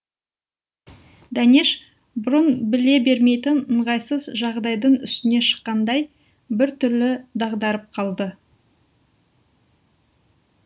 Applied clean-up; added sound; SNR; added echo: none; none; none; none.